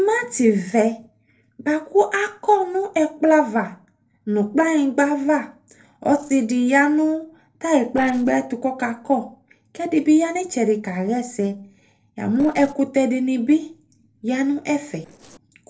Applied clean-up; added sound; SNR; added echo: neural separator model SepFormer DNS4.